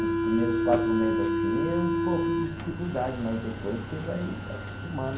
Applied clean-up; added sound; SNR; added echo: none; Subway, metro, underground; -2 dB; reverberation time 0.6 s.